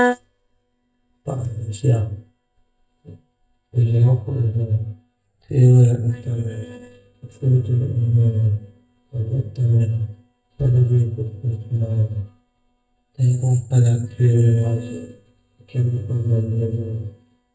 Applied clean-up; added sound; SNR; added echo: neural mask model DeepFilterNet 3.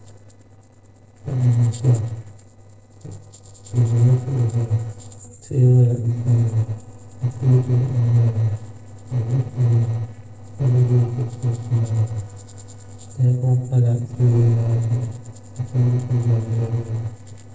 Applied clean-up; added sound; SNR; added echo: neural separator model SepFormer DNS4.